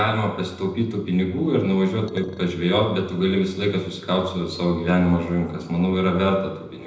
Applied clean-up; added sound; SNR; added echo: neural separator model SepFormer DNS4.